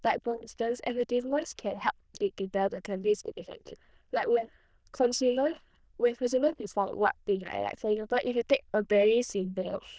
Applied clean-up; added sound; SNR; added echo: neural diffusion model UNIVERSE++.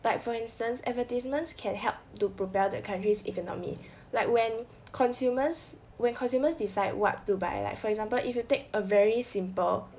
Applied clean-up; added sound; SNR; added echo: none; none; none; none.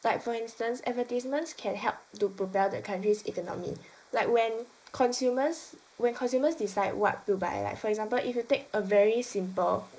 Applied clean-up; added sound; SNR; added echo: neural mask model Resemble Enhance denoiser.